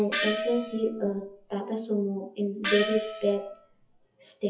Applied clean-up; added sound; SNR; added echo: classical method WPE with log-MMSE.